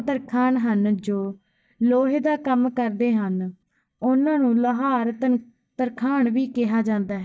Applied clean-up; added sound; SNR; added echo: neural mask model DeepFilterNet 3.